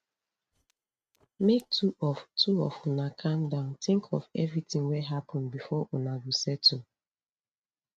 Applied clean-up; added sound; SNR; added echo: neural mask model RNNoise.